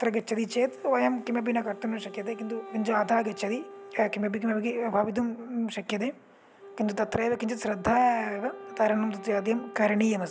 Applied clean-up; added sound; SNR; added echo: none; Wind instrument, woodwind instrument; 18 dB; none.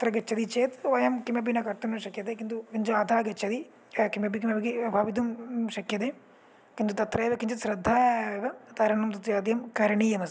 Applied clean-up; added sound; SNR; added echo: none; none; none; none.